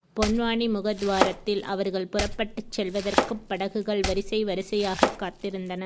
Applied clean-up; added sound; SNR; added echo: none; Domestic sounds, home sounds; 4 dB; none.